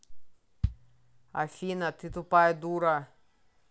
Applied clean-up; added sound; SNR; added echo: none; Bass drum; 10 dB; none.